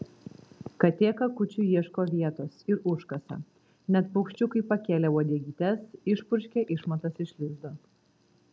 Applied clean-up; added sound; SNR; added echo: none; none; none; none.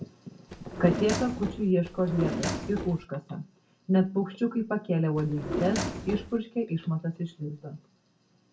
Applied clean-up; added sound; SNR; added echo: none; Drawer open or close; 4 dB; reverberation time 0.2 s.